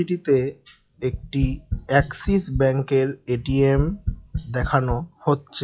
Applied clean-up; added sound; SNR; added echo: classical method log-MMSE.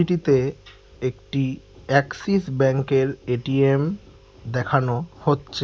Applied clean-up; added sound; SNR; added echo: none; none; none; none.